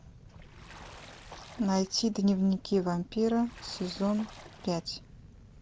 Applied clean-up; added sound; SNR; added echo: none; Fire + Water / Splash, splatter; 18 dB; none.